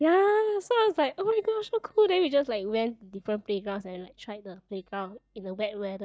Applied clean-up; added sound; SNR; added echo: neural mask model DeepFilterNet 3.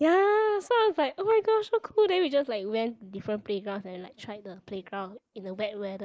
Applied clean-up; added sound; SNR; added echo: neural mask model Resemble Enhance denoiser.